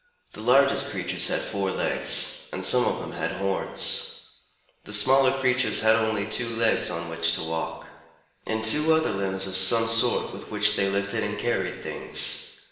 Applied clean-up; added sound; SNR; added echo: none; none; none; reverberation time 0.9 s.